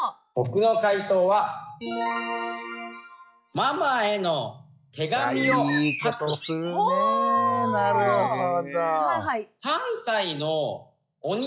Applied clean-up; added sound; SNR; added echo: classical method log-MMSE.